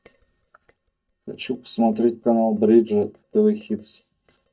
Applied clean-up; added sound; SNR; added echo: neural mask model DeepFilterNet 3.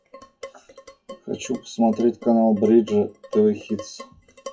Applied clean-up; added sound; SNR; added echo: classical method WPE with log-MMSE.